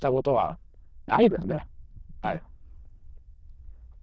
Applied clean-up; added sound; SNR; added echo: neural diffusion model UNIVERSE++.